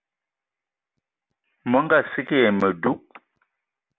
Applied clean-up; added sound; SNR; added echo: none; none; none; none.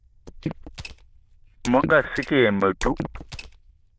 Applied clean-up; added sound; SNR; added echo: neural diffusion model UNIVERSE++.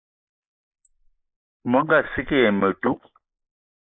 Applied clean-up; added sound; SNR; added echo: neural mask model Resemble Enhance denoiser.